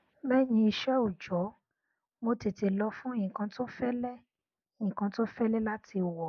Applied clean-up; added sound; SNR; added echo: none; none; none; none.